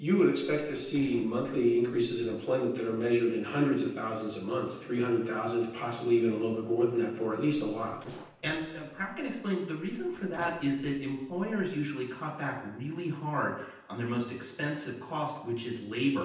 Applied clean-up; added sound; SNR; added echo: neural separator model SepFormer DNS4.